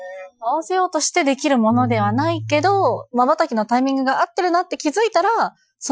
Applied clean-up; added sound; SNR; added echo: classical method Wiener filter.